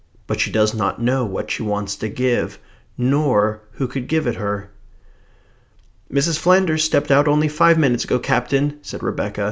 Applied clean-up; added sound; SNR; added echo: none; none; none; none.